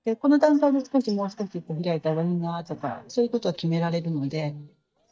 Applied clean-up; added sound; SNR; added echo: neural mask model DeepFilterNet 3.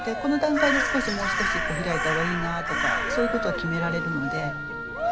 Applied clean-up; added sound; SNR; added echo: none; Cheering + Crow; 1 dB; none.